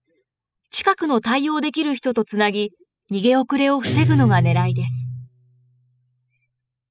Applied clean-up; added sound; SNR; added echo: classical method spectral subtraction.